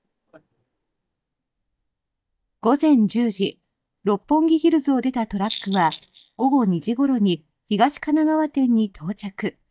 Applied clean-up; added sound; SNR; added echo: neural mask model DeepFilterNet 3.